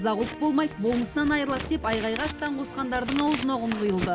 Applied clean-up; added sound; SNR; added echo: none; Scissors; 11 dB; reverberation time 0.3 s.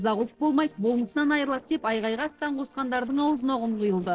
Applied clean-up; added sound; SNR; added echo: neural separator model SepFormer DNS4.